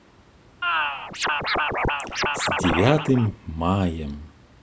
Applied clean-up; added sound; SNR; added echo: none; Scratching (performance technique); -1 dB; none.